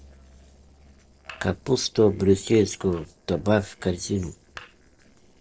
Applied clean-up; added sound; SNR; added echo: neural separator model SepFormer DNS4.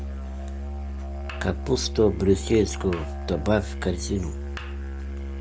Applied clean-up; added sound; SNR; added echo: none; Musical instrument; 5 dB; none.